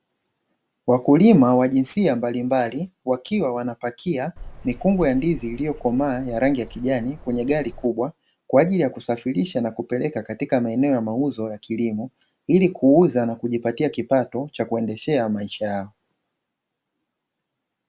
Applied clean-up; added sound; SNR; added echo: none; Bird vocalization, bird call, bird song; 16 dB; none.